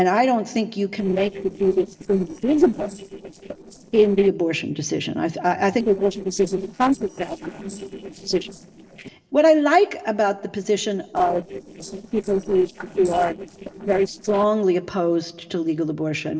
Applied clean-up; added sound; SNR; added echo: neural separator model SepFormer DNS4.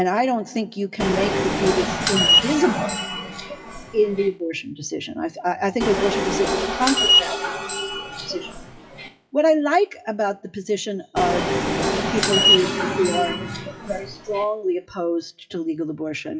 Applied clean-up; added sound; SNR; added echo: classical method WPE with log-MMSE.